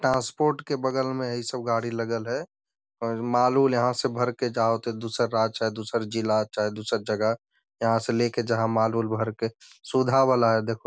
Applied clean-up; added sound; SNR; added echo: none; none; none; none.